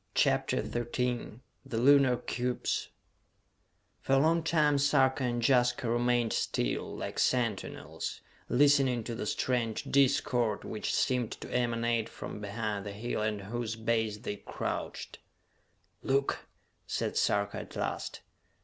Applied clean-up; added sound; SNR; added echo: none; none; none; none.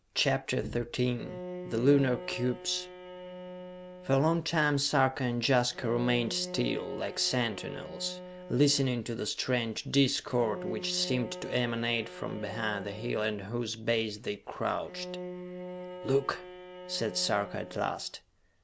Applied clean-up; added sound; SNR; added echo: none; Bowed string instrument; 13 dB; none.